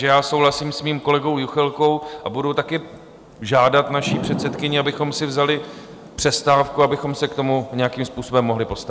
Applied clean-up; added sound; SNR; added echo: none; Thunder / Rain; 15 dB; none.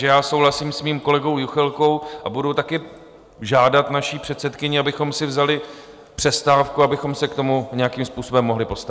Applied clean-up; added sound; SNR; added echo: none; none; none; none.